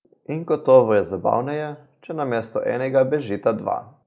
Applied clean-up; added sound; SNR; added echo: none; none; none; none.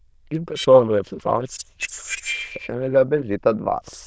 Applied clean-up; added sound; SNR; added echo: neural diffusion model UNIVERSE++.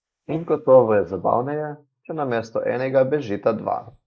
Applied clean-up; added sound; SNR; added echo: neural mask model Resemble Enhance denoiser.